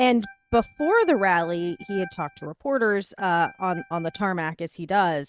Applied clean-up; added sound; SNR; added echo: neural mask model RNNoise.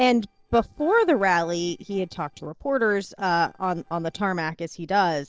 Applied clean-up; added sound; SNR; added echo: neural separator model SepFormer DNS4.